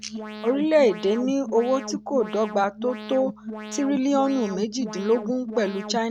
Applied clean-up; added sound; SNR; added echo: none; Alarm; 11 dB; none.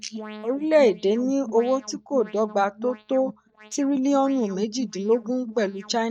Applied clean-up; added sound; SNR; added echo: neural mask model DeepFilterNet 3.